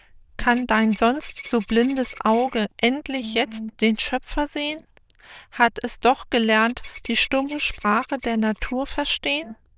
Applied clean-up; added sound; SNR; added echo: neural diffusion model UNIVERSE++.